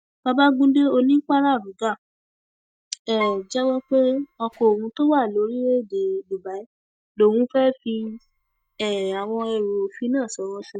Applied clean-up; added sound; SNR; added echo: neural mask model DeepFilterNet 3.